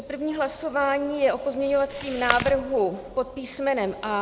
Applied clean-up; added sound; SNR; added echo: none; Chewing, mastication; 8 dB; none.